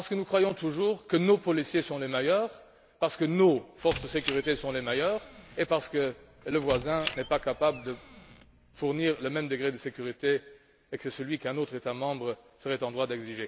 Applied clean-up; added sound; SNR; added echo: none; Squeak; 14 dB; none.